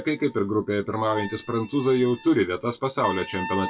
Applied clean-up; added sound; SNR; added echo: classical method WPE with log-MMSE.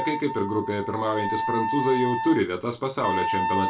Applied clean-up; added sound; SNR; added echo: none; Wind instrument, woodwind instrument; 2 dB; reverberation time 0.2 s.